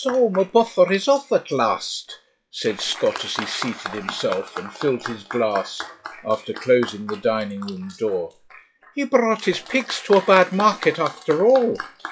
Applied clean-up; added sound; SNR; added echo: classical method log-MMSE.